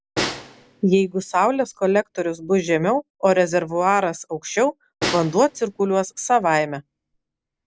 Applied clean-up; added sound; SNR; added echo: none; Snare drum; 12 dB; none.